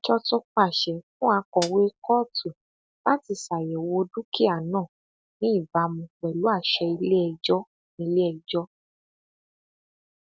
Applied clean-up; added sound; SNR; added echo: none; Hi-hat; 14 dB; none.